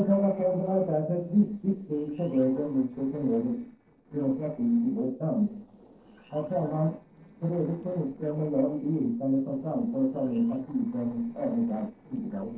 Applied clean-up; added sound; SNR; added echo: neural separator model SepFormer DNS4.